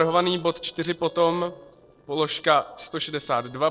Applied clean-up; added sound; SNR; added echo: neural separator model SepFormer DNS4.